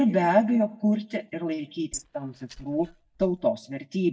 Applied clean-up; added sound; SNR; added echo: neural mask model DeepFilterNet 3.